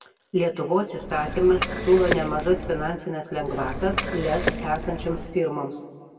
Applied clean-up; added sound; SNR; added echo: none; Liquid; 5 dB; reverberation time 1.5 s.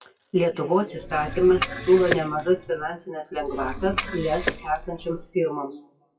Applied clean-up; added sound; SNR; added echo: classical method WPE with log-MMSE.